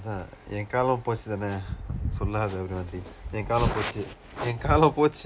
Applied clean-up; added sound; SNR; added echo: none; none; none; none.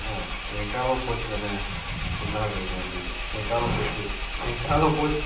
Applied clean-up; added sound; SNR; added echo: none; Engine; 3 dB; reverberation time 0.6 s.